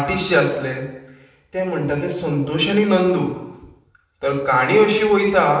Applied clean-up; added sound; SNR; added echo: none; none; none; reverberation time 0.8 s.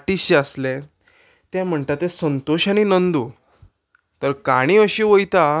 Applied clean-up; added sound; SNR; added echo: none; none; none; none.